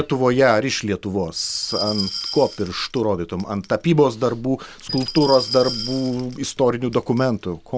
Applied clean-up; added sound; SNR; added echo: none; Glass; 11 dB; none.